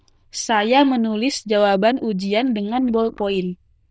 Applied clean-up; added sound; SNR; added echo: neural diffusion model UNIVERSE++.